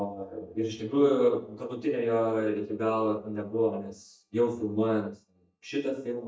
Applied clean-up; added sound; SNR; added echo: neural mask model DeepFilterNet 3.